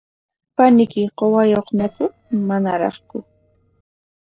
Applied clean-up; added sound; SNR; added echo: neural separator model SepFormer DNS4.